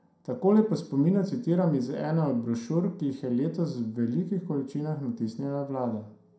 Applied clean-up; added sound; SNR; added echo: none; none; none; reverberation time 0.4 s.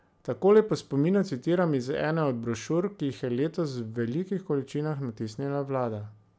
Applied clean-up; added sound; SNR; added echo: none; none; none; none.